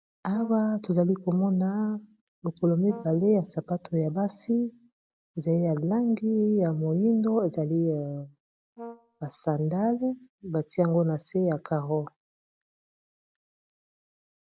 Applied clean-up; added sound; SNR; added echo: none; Brass instrument; 19 dB; none.